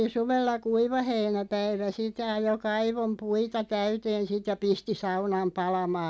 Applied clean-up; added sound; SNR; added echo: none; none; none; none.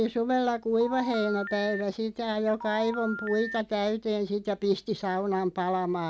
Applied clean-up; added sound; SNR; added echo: none; Telephone; 11 dB; none.